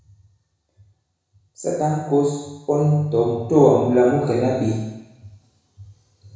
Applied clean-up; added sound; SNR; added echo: none; none; none; reverberation time 1.1 s.